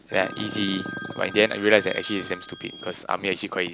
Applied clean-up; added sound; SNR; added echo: none; Telephone; 9 dB; none.